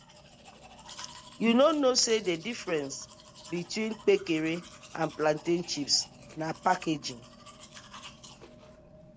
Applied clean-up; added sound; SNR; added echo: none; Domestic sounds, home sounds; 19 dB; none.